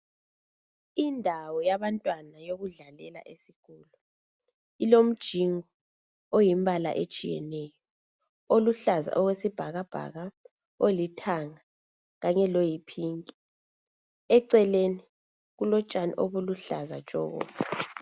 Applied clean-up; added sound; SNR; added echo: none; none; none; none.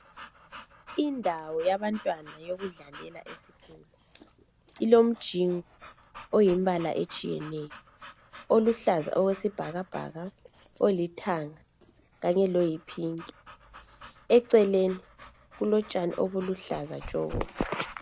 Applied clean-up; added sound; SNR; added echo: none; Dog / Breathing; 19 dB; none.